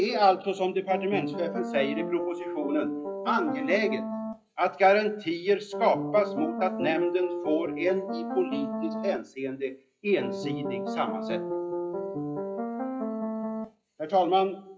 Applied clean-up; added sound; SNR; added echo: classical method WPE with log-MMSE.